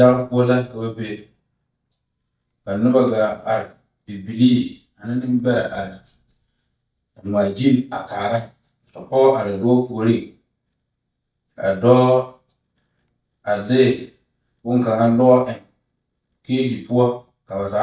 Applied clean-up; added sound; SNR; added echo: neural mask model DeepFilterNet 3.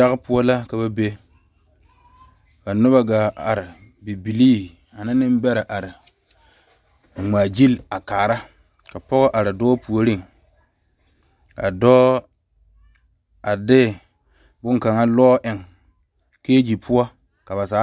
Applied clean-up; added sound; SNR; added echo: none; none; none; none.